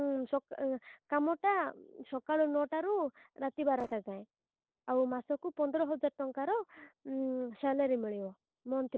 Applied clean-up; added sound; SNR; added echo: neural separator model SepFormer DNS4.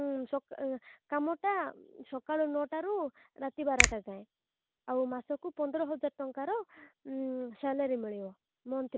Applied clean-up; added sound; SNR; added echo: none; Finger snapping; -3 dB; none.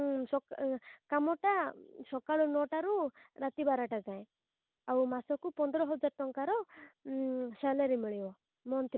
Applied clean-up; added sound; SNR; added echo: none; none; none; none.